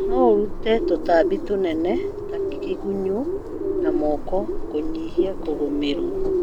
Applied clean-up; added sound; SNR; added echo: none; Bird + Buzz; 1 dB; none.